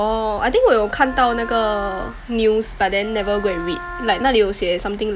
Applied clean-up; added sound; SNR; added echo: none; Wind instrument, woodwind instrument; 14 dB; none.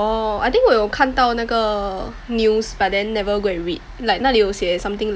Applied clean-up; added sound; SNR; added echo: none; none; none; none.